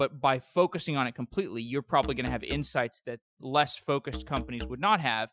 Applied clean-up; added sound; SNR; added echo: classical method Wiener filter.